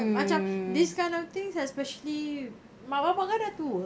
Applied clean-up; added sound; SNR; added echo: none; none; none; none.